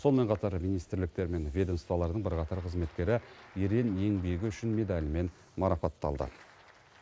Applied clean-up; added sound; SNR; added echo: none; none; none; none.